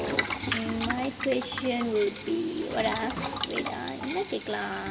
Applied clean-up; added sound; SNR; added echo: none; Boiling; 3 dB; reverberation time 1.1 s.